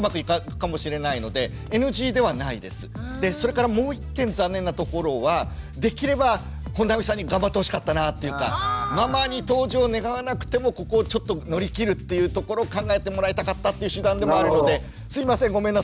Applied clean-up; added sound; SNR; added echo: none; Bass guitar; 13 dB; none.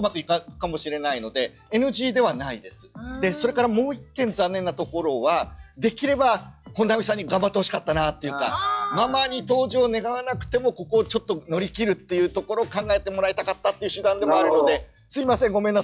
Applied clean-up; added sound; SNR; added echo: classical method log-MMSE.